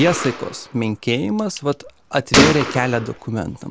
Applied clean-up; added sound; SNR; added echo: none; Gunshot, gunfire; 3 dB; none.